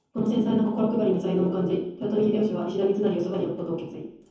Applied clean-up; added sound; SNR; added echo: none; none; none; reverberation time 0.7 s.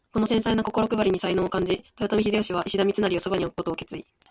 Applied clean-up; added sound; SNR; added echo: none; none; none; none.